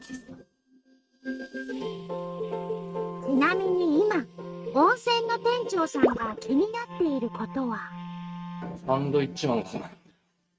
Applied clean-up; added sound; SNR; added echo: neural mask model RNNoise.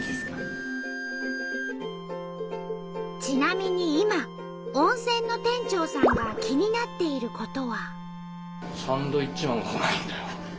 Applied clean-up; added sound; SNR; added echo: none; none; none; none.